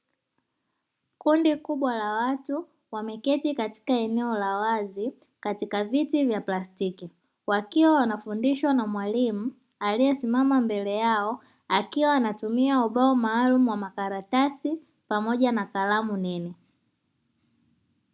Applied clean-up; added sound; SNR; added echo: none; none; none; none.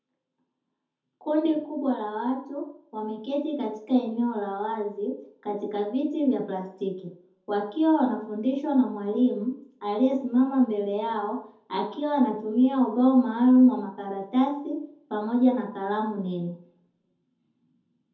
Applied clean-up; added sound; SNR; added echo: none; none; none; reverberation time 0.5 s.